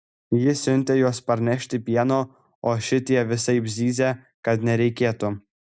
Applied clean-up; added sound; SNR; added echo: none; none; none; none.